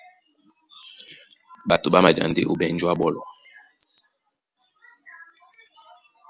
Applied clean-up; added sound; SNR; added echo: none; none; none; none.